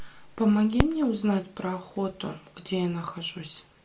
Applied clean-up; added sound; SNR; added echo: none; none; none; none.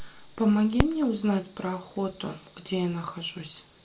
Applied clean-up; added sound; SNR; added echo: none; Insect; 11 dB; none.